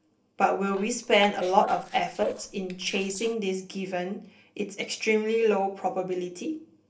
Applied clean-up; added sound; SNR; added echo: neural separator model SepFormer DNS4.